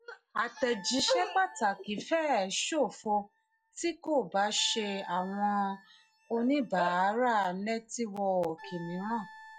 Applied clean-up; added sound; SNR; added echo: classical method log-MMSE.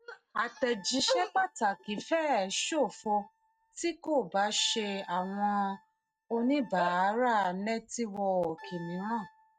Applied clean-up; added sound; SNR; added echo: neural mask model RNNoise.